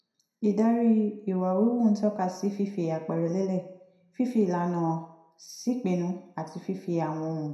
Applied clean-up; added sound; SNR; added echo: none; none; none; reverberation time 0.6 s.